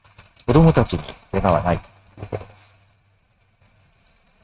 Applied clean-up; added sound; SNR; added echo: neural mask model RNNoise.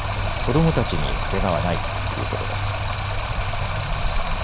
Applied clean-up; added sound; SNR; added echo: none; Stream; -4 dB; none.